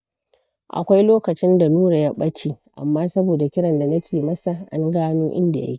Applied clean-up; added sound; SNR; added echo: neural mask model DeepFilterNet 3.